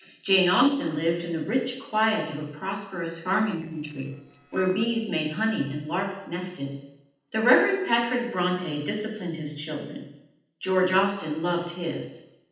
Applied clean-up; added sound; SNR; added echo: neural separator model SepFormer DNS4.